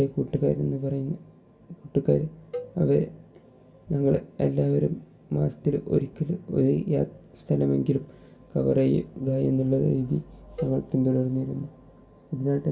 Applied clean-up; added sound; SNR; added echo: none; Cowbell; 17 dB; reverberation time 0.2 s.